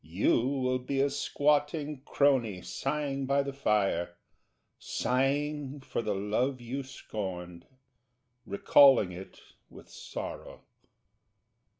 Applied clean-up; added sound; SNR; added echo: none; none; none; none.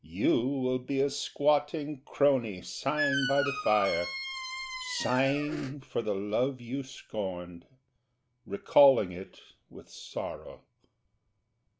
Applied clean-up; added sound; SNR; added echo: none; Squeak; 5 dB; none.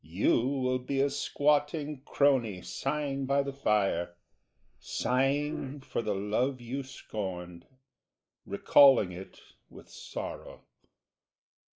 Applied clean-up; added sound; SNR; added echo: neural mask model Resemble Enhance denoiser.